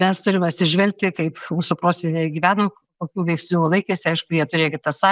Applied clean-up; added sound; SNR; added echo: none; none; none; none.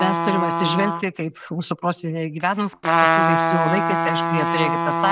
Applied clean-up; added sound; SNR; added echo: none; Trumpet; -2 dB; none.